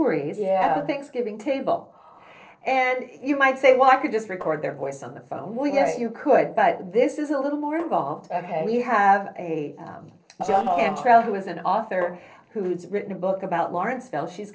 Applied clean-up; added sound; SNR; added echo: neural separator model SepFormer DNS4.